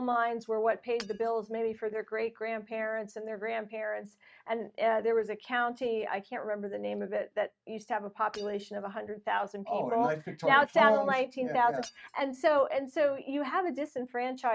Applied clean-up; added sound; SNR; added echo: neural mask model RNNoise.